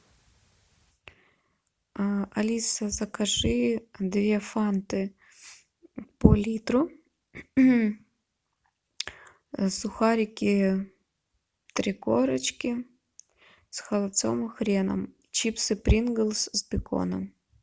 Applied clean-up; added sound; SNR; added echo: none; none; none; none.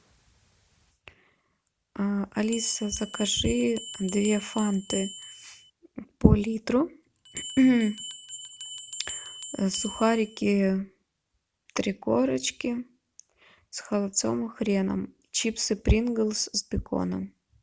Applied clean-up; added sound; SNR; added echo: none; Bell; 11 dB; none.